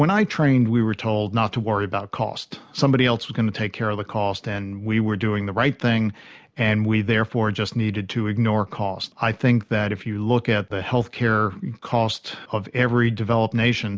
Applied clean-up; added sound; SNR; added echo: none; none; none; none.